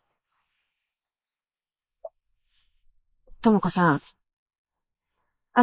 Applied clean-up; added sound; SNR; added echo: neural mask model Resemble Enhance denoiser.